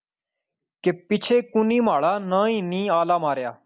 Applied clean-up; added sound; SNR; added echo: none; none; none; none.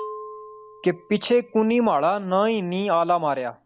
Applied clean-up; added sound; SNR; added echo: none; Bell; 20 dB; none.